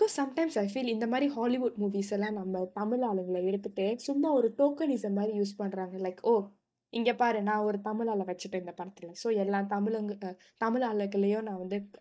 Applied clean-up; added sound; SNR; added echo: neural mask model DeepFilterNet 3.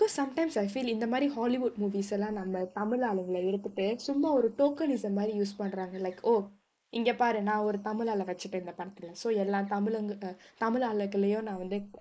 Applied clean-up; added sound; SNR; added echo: neural mask model Resemble Enhance denoiser.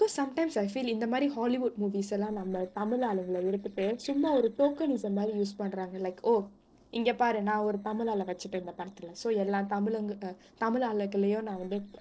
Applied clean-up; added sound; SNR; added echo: neural separator model SepFormer DNS4.